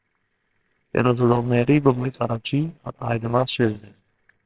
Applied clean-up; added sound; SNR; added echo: neural separator model SepFormer WHAMR!.